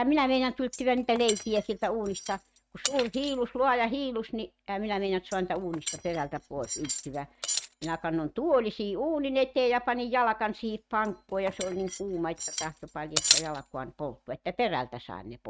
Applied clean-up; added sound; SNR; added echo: neural mask model RNNoise.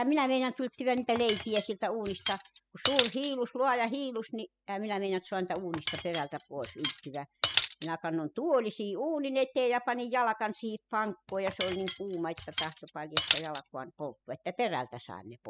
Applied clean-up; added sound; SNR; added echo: classical method spectral subtraction.